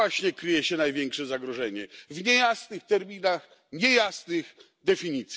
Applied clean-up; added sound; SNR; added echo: none; none; none; none.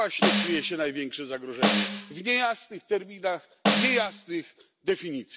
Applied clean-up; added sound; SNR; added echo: none; Snare drum; -2 dB; none.